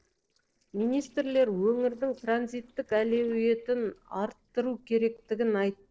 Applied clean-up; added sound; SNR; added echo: neural separator model SepFormer DNS4.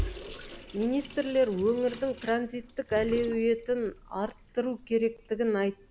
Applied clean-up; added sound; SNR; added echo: none; Sink (filling or washing) / Water tap, faucet; 13 dB; none.